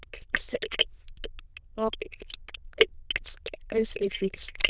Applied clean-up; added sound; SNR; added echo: neural diffusion model UNIVERSE++.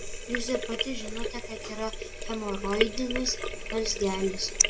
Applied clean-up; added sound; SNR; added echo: none; Sink (filling or washing); 2 dB; none.